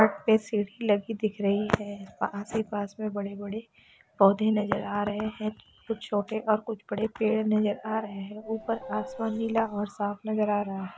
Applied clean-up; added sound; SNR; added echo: none; Subway, metro, underground / Doorbell; 15 dB; none.